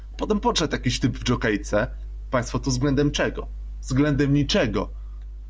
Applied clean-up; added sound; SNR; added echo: none; none; none; none.